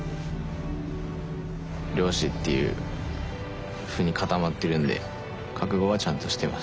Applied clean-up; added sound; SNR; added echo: none; none; none; none.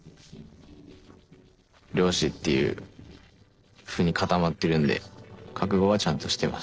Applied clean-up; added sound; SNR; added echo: neural separator model SepFormer DNS4.